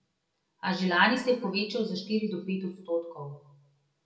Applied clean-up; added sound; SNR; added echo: none; none; none; reverberation time 0.6 s.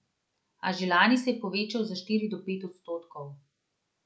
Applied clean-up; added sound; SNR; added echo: none; none; none; none.